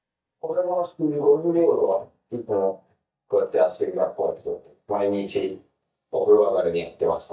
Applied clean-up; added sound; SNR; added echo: neural mask model DeepFilterNet 3.